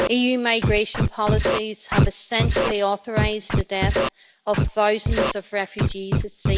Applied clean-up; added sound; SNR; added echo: none; Scratching (performance technique); -1 dB; none.